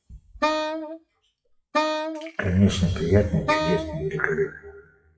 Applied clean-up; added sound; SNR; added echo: classical method WPE with log-MMSE.